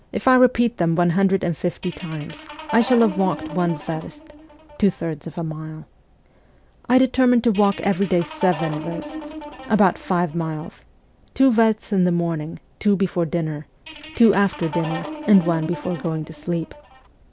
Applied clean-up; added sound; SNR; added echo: none; Guitar; 13 dB; none.